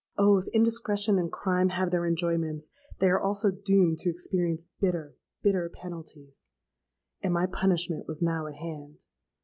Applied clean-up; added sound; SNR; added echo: none; none; none; none.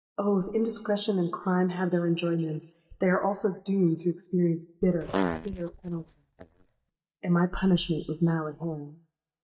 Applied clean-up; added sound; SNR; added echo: neural mask model DeepFilterNet 3.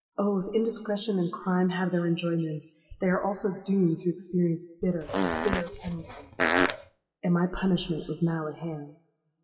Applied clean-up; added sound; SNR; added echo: classical method WPE with log-MMSE.